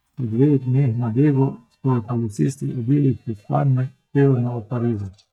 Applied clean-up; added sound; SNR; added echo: neural mask model DeepFilterNet 3.